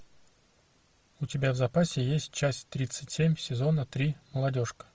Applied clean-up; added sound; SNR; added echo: none; none; none; none.